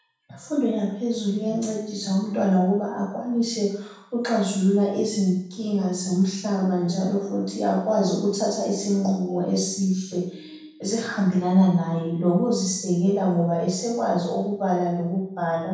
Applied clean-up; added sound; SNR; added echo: none; none; none; reverberation time 0.6 s.